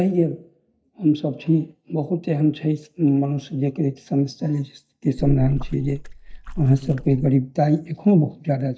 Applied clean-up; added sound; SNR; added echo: neural mask model DeepFilterNet 3.